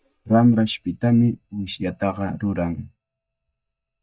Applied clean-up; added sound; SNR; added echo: neural mask model DeepFilterNet 3.